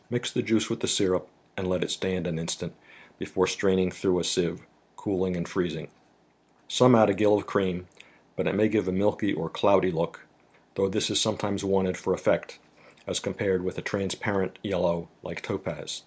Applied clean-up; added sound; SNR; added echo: none; none; none; none.